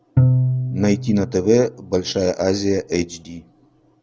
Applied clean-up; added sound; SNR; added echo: none; Bowed string instrument; 2 dB; none.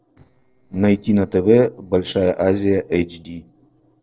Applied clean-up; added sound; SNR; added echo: neural separator model SepFormer DNS4.